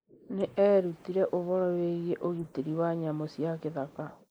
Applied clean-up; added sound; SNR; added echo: neural mask model Resemble Enhance denoiser.